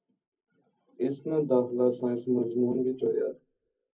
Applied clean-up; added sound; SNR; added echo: none; none; none; reverberation time 0.3 s.